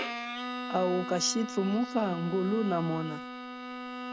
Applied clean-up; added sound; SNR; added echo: none; Bowed string instrument; 7 dB; none.